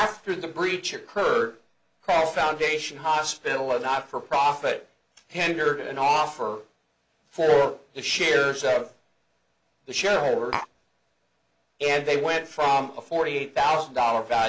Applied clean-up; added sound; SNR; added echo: none; Tap; 5 dB; none.